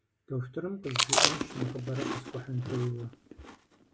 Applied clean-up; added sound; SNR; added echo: none; Chewing, mastication; -4 dB; none.